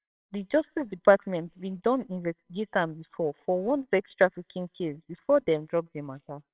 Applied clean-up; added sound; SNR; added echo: neural separator model SepFormer WHAMR!.